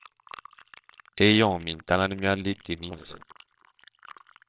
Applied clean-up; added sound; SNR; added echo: neural separator model SepFormer WHAMR!.